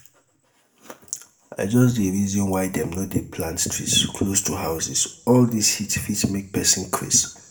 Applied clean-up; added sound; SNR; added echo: none; none; none; reverberation time 0.4 s.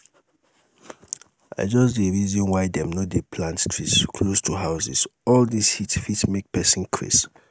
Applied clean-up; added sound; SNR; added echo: none; none; none; none.